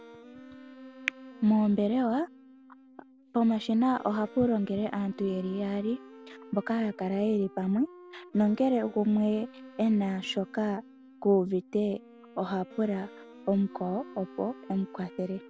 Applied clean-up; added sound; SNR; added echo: none; Wind instrument, woodwind instrument + Wind instrument, woodwind instrument; 20 dB; none.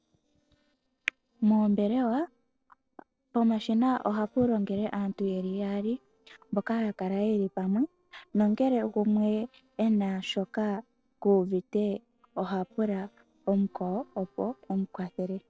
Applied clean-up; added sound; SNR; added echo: neural separator model SepFormer DNS4.